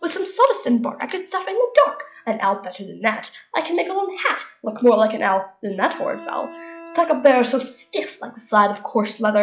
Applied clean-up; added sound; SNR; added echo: classical method log-MMSE.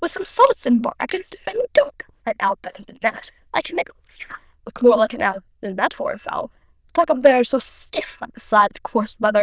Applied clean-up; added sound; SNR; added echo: neural diffusion model UNIVERSE++.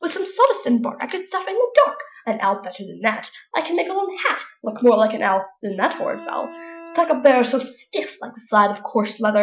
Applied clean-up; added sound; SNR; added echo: classical method Wiener filter.